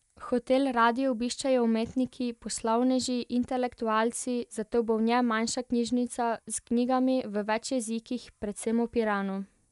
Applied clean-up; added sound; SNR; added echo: neural mask model Resemble Enhance denoiser.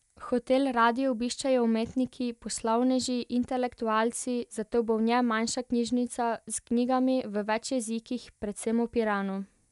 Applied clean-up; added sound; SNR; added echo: none; none; none; none.